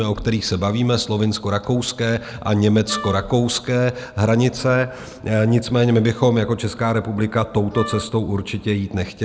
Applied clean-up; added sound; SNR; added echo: none; Wind instrument, woodwind instrument; 13 dB; none.